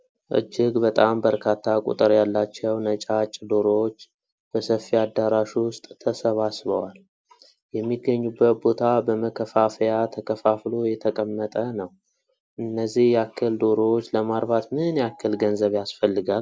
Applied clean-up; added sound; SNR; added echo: none; none; none; none.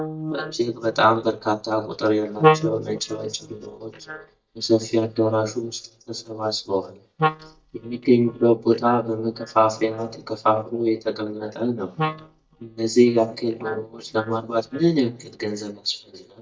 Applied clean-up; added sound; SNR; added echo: neural mask model DeepFilterNet 3.